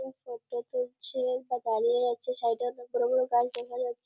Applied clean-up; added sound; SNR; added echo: none; none; none; none.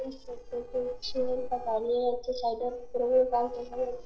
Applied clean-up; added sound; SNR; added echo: neural separator model SepFormer DNS4.